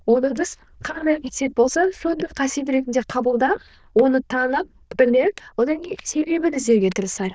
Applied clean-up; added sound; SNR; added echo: neural diffusion model UNIVERSE++.